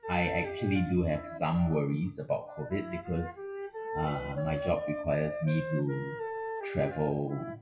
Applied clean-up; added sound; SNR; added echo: classical method WPE with log-MMSE.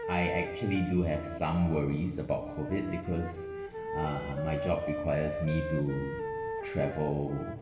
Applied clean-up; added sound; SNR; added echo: none; Wind instrument, woodwind instrument; 7 dB; reverberation time 1.3 s.